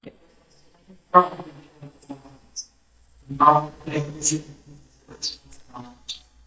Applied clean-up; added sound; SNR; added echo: neural mask model DeepFilterNet 3.